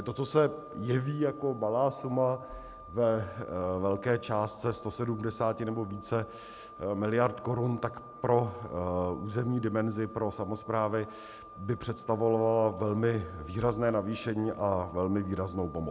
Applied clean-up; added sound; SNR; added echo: none; Wind instrument, woodwind instrument; 18 dB; none.